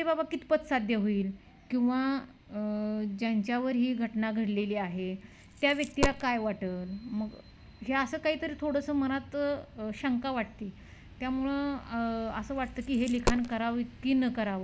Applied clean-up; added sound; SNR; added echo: none; Coin (dropping); 5 dB; none.